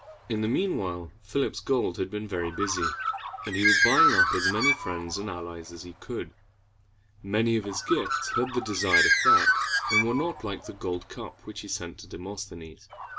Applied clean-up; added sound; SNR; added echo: none; Bird; -2 dB; none.